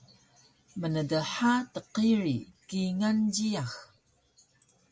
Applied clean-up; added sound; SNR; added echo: none; none; none; none.